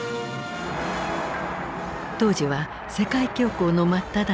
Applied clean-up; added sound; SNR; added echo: none; Dishes, pots, and pans / Chink, clink; 18 dB; none.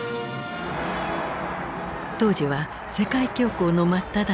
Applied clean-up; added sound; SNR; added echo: none; none; none; none.